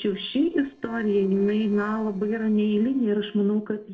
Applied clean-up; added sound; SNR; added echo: neural separator model SepFormer DNS4.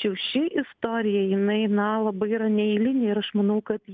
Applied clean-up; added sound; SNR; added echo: none; none; none; none.